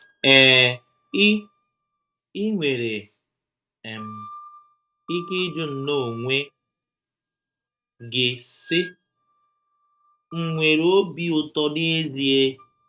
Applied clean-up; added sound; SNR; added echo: neural mask model RNNoise.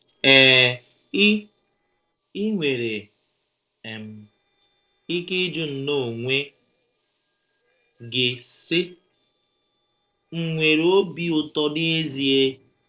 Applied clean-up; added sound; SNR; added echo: neural separator model SepFormer DNS4.